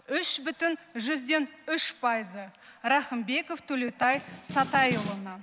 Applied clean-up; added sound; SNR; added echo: none; Snare drum; 9 dB; none.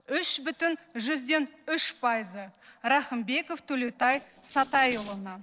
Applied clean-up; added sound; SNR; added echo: neural separator model SepFormer DNS4.